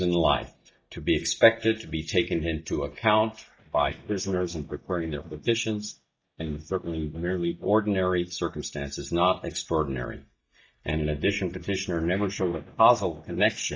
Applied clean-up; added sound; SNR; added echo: neural mask model DeepFilterNet 3.